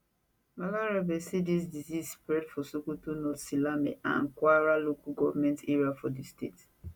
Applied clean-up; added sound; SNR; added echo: none; none; none; none.